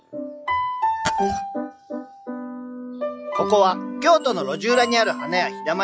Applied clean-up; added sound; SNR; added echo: classical method log-MMSE.